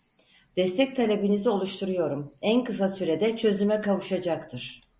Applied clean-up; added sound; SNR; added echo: none; none; none; none.